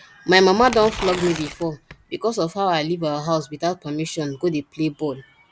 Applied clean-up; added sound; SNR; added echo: none; Tearing; 11 dB; none.